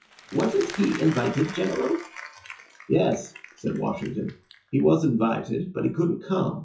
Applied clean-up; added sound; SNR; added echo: classical method WPE with log-MMSE.